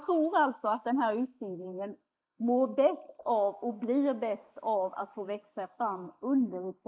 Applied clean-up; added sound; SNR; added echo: neural mask model Resemble Enhance denoiser.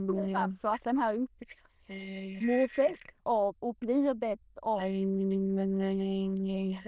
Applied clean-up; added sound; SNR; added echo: neural diffusion model UNIVERSE++.